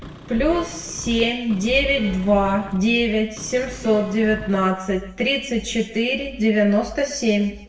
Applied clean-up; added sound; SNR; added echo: none; Vehicle horn, car horn, honking; 16 dB; reverberation time 0.8 s.